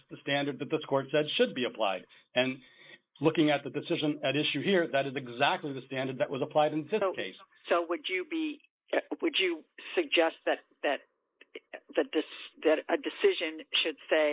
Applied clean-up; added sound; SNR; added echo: neural mask model Resemble Enhance denoiser.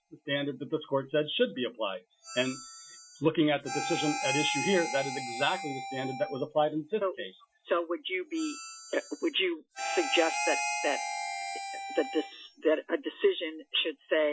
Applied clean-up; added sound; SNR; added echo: classical method Wiener filter.